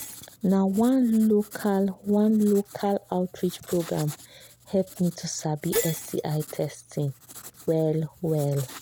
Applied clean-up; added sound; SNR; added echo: none; Writing + Shatter; 17 dB; none.